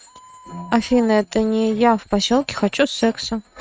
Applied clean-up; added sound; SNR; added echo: neural mask model RNNoise.